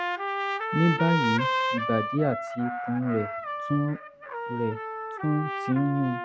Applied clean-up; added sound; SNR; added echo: none; Trumpet; 3 dB; none.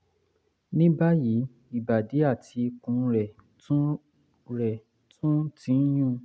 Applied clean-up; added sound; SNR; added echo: none; none; none; none.